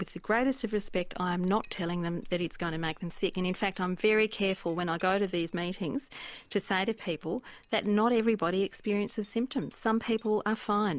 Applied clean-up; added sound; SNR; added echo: none; Chink, clink; 18 dB; none.